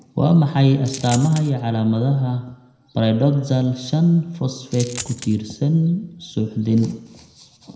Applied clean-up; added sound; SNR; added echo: none; Coin (dropping); 14 dB; reverberation time 0.7 s.